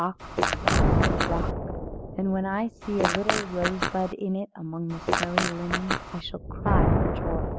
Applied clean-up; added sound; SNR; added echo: none; Fart + Thunder; -4 dB; none.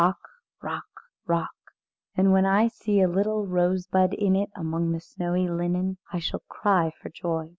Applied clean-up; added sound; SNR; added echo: none; none; none; none.